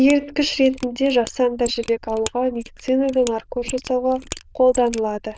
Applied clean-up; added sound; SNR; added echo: neural diffusion model UNIVERSE++.